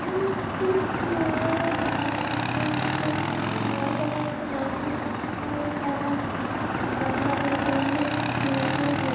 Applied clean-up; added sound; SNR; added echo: none; Motorcycle / Engine; -3 dB; reverberation time 0.8 s.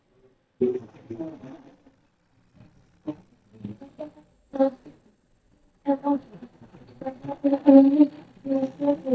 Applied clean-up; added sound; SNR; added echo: neural mask model DeepFilterNet 3.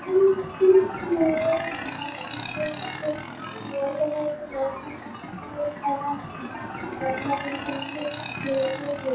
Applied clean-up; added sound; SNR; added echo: classical method WPE with log-MMSE.